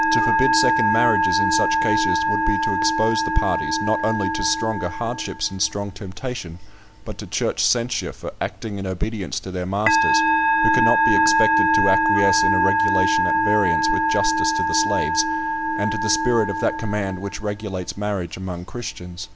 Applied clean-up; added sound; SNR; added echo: none; Musical instrument; -3 dB; none.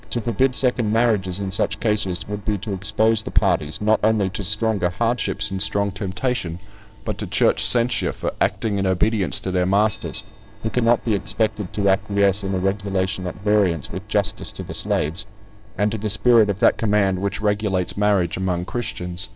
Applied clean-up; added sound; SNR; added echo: neural separator model SepFormer DNS4.